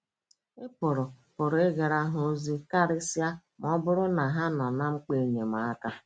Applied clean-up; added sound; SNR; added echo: none; none; none; none.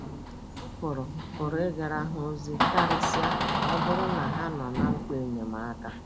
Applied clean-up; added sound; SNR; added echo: none; Door; -3 dB; none.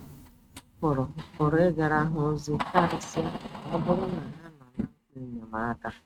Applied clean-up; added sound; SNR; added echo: neural mask model RNNoise.